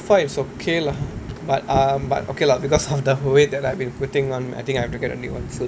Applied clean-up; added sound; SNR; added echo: none; none; none; none.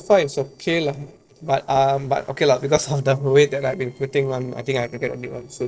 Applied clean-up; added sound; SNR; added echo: neural separator model SepFormer DNS4.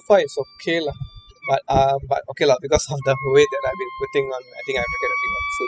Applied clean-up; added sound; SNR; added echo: classical method spectral subtraction.